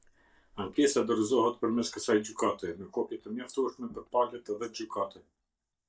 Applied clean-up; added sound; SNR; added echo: neural mask model DeepFilterNet 3.